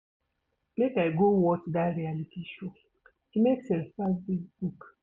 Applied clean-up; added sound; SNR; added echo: none; none; none; none.